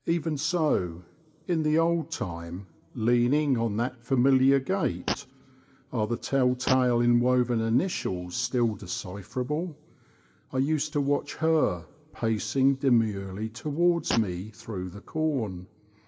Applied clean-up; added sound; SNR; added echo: none; Fart; 11 dB; reverberation time 1.1 s.